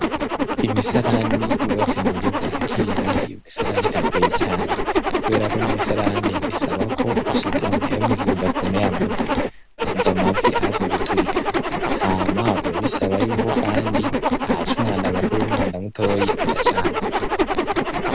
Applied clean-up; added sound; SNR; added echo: none; Zipper (clothing); -5 dB; none.